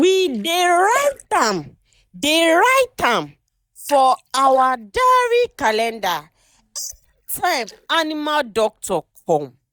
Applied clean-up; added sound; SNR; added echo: neural mask model DeepFilterNet 3.